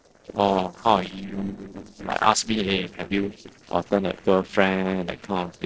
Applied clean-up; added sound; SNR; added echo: neural separator model SepFormer DNS4.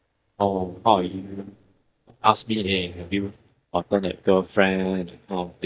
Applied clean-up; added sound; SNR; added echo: neural mask model DeepFilterNet 3.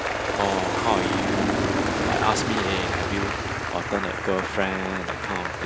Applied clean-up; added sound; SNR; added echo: none; Aircraft + Applause / Cheering; -2 dB; none.